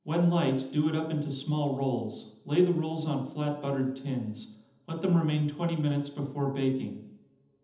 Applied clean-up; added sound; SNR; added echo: none; none; none; reverberation time 0.8 s.